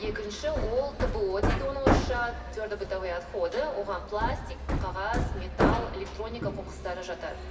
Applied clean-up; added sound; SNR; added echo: none; Hammer; -1 dB; reverberation time 2.0 s.